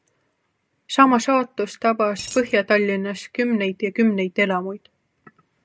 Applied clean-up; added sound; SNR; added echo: none; Coin (dropping); 13 dB; none.